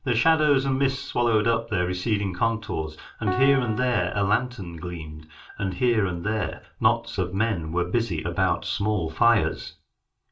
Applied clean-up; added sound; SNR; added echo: none; Piano; 12 dB; reverberation time 0.2 s.